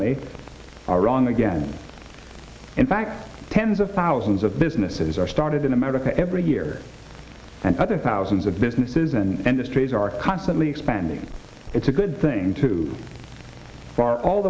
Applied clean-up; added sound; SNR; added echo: none; none; none; none.